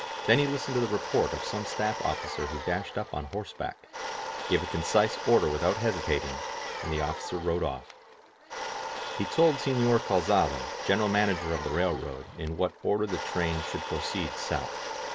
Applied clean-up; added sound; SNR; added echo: none; Domestic sounds, home sounds; 7 dB; none.